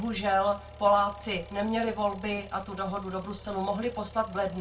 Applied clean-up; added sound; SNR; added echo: none; Engine; 19 dB; reverberation time 0.2 s.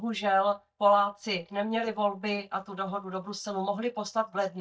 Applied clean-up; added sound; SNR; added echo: neural mask model DeepFilterNet 3.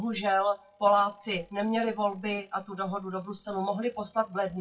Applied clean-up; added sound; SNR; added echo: classical method WPE with log-MMSE.